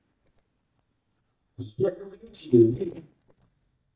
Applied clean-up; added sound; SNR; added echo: neural mask model DeepFilterNet 3.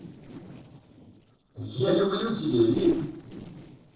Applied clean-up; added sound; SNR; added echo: neural separator model SepFormer DNS4.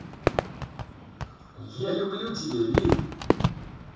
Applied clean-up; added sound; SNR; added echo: none; Fireworks; -3 dB; reverberation time 0.7 s.